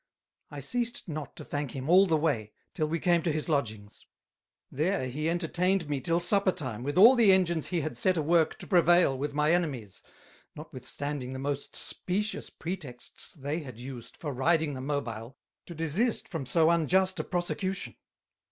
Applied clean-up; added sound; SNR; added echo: none; none; none; none.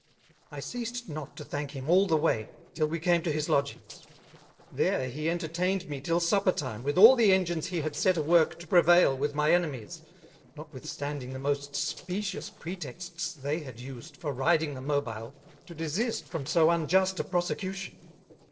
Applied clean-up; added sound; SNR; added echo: neural separator model SepFormer DNS4.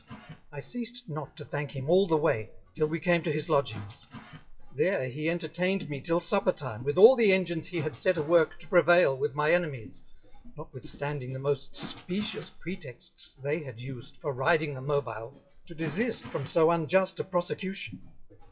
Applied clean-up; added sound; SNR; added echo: classical method WPE with log-MMSE.